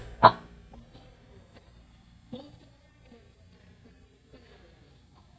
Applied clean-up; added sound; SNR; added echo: neural mask model DeepFilterNet 3.